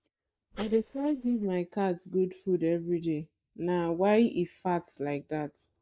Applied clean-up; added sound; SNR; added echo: neural mask model DeepFilterNet 3.